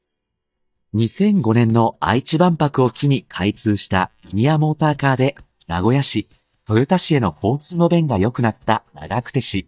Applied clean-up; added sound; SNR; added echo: neural mask model DeepFilterNet 3.